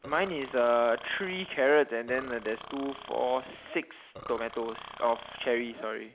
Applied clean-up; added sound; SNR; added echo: none; Burping, eructation; 16 dB; none.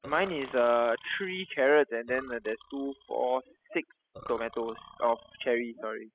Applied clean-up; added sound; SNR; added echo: classical method spectral subtraction.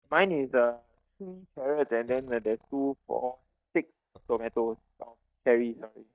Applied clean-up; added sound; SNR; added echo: neural mask model DeepFilterNet 3.